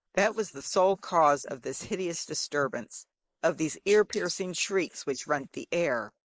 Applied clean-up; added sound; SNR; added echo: neural mask model Resemble Enhance denoiser.